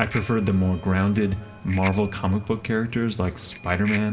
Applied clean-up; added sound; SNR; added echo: none; Bicycle bell; 16 dB; reverberation time 1.8 s.